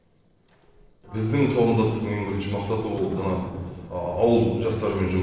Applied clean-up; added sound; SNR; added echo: neural separator model SepFormer DNS4.